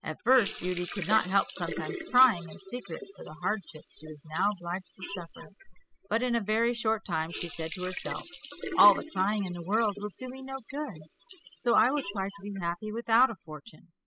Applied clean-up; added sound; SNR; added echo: classical method spectral subtraction.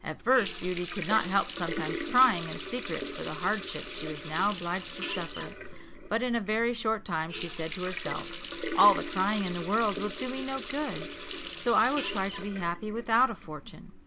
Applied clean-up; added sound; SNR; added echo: none; Water tap, faucet; 8 dB; none.